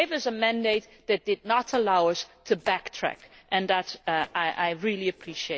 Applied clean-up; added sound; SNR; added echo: neural separator model SepFormer DNS4.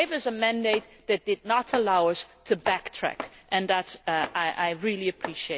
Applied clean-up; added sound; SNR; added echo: none; Domestic sounds, home sounds; 14 dB; none.